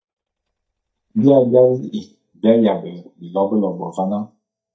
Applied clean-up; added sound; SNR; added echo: neural mask model DeepFilterNet 3.